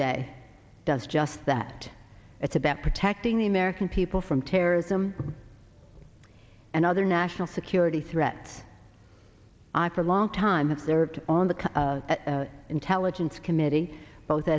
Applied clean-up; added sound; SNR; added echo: none; none; none; none.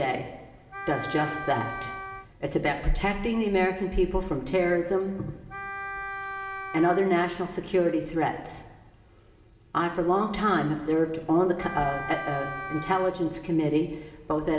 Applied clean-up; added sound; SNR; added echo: none; Wind instrument, woodwind instrument; 9 dB; reverberation time 1.0 s.